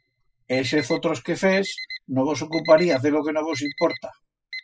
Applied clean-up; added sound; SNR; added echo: classical method spectral subtraction.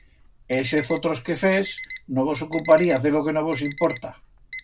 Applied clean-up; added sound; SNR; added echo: none; Alarm; 14 dB; none.